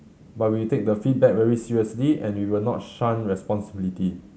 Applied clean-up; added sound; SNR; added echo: none; none; none; none.